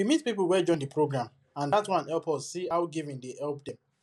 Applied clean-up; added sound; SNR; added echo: none; none; none; none.